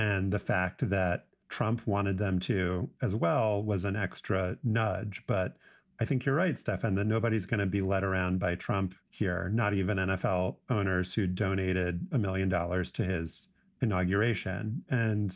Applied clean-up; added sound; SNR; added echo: none; none; none; none.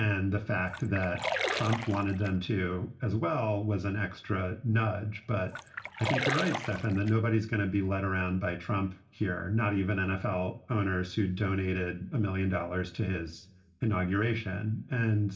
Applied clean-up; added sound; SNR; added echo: none; Splash, splatter; 6 dB; reverberation time 0.4 s.